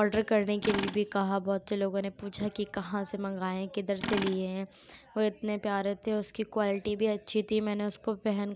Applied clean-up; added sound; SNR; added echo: none; Tools; 12 dB; none.